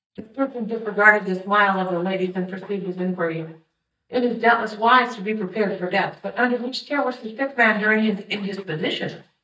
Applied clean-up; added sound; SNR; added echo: neural mask model DeepFilterNet 3.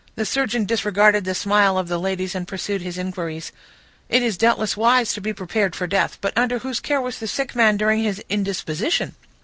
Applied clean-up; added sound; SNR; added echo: none; none; none; none.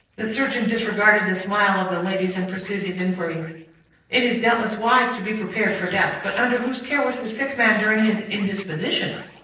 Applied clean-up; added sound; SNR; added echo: neural separator model SepFormer DNS4.